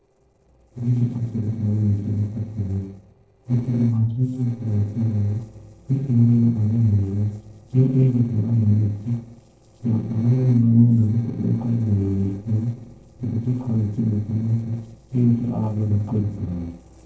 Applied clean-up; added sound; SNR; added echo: neural separator model SepFormer DNS4.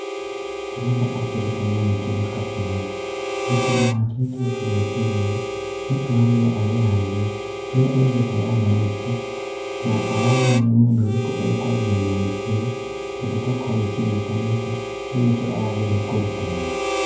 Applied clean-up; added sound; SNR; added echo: none; Harmonica; 6 dB; reverberation time 0.9 s.